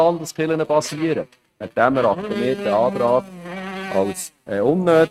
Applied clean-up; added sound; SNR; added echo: neural mask model RNNoise.